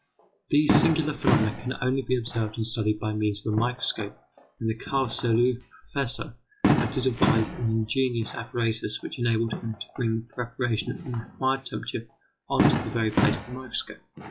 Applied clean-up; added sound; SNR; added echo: classical method log-MMSE.